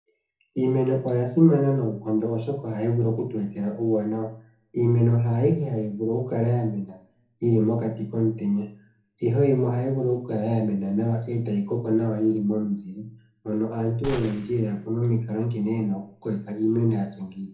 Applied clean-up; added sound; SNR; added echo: none; Gunshot, gunfire; 15 dB; reverberation time 0.6 s.